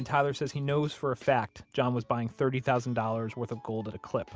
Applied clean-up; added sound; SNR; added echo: none; none; none; none.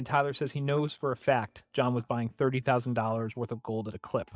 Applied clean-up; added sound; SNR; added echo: neural mask model DeepFilterNet 3.